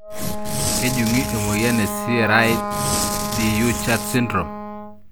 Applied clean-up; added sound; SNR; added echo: none; Wind instrument, woodwind instrument + Tearing; 3 dB; none.